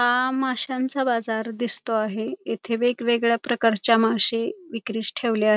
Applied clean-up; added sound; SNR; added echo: none; none; none; none.